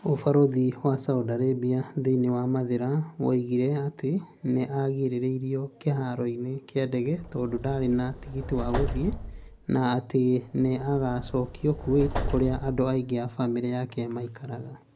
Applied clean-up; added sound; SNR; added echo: none; Subway, metro, underground; 8 dB; none.